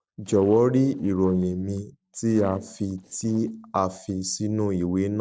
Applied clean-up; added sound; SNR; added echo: neural separator model SepFormer DNS4.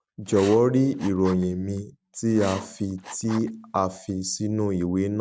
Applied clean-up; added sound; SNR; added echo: none; Writing; 17 dB; none.